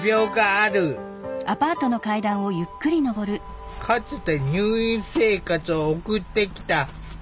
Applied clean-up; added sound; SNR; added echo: none; none; none; none.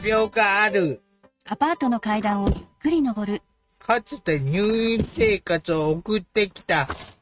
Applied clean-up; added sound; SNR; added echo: neural mask model RNNoise.